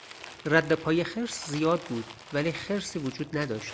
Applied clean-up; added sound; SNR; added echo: none; Crumpling, crinkling; 17 dB; none.